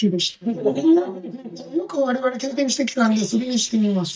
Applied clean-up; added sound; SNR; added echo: neural mask model DeepFilterNet 3.